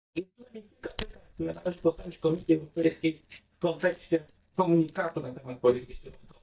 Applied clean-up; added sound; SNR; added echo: neural mask model DeepFilterNet 3.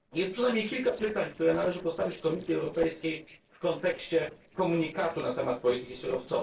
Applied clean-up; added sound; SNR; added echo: neural separator model SepFormer DNS4.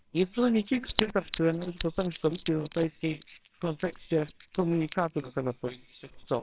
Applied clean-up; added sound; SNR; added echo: neural separator model SepFormer WHAMR!.